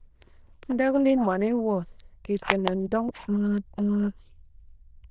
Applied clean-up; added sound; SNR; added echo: neural diffusion model UNIVERSE++.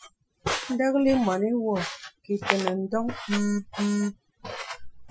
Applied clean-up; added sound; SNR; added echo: classical method Wiener filter.